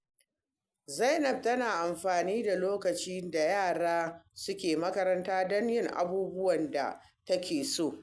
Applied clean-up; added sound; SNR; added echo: none; none; none; none.